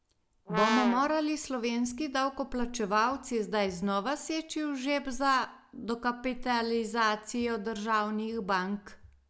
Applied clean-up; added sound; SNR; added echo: none; Brass instrument; 2 dB; none.